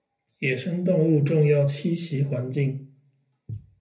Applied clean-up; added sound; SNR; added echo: none; none; none; reverberation time 0.3 s.